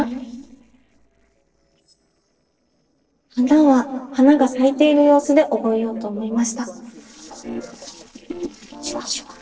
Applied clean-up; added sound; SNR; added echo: neural separator model SepFormer DNS4.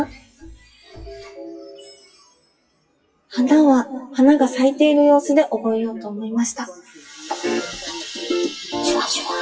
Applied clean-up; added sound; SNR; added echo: classical method WPE with log-MMSE.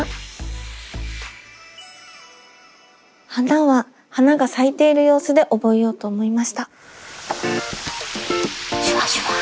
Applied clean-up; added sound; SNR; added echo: none; none; none; none.